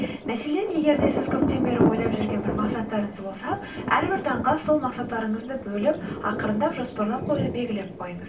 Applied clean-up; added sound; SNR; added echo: none; Thunder; 2 dB; reverberation time 0.2 s.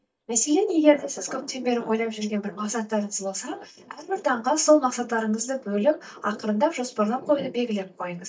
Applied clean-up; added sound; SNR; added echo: neural mask model DeepFilterNet 3.